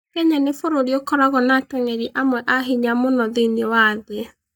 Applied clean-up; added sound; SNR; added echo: neural mask model DeepFilterNet 3.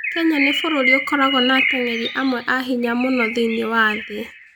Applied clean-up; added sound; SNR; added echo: none; Bird; 4 dB; none.